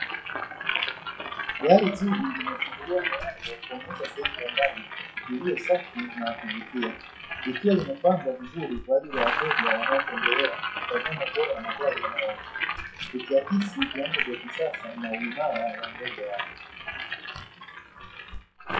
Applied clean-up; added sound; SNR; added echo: classical method WPE with log-MMSE.